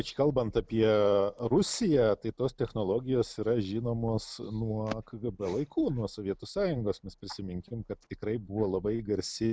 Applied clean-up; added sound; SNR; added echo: none; none; none; none.